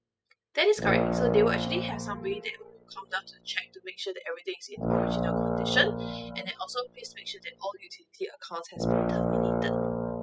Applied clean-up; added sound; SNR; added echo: classical method spectral subtraction.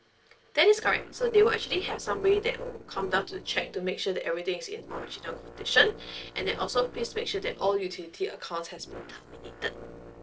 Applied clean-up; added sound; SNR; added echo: neural separator model SepFormer DNS4.